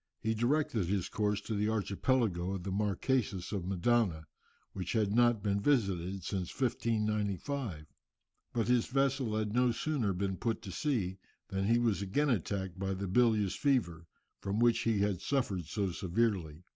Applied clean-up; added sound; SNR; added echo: none; none; none; none.